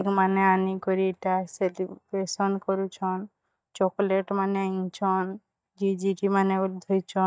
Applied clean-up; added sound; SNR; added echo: neural mask model DeepFilterNet 3.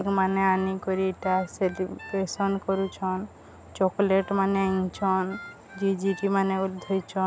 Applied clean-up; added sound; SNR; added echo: none; Harmonica; 20 dB; none.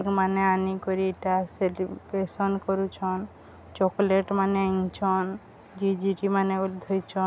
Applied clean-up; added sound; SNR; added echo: none; none; none; none.